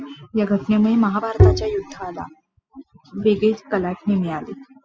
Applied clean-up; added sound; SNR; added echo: classical method spectral subtraction.